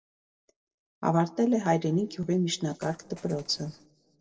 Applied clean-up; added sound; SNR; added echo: neural separator model SepFormer DNS4.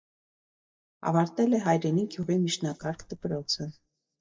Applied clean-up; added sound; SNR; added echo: neural mask model DeepFilterNet 3.